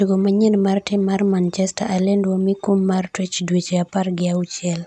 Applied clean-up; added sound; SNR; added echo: none; none; none; none.